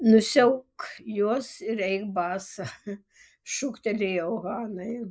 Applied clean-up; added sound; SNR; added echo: neural mask model Resemble Enhance denoiser.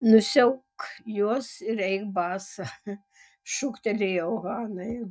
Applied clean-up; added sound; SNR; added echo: neural mask model DeepFilterNet 3.